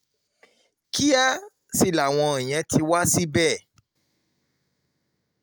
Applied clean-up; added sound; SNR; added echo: none; none; none; none.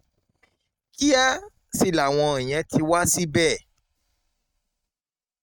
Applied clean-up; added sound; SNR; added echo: neural mask model RNNoise.